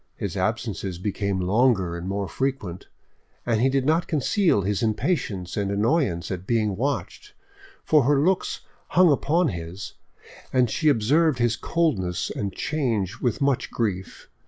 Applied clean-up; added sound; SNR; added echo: none; none; none; none.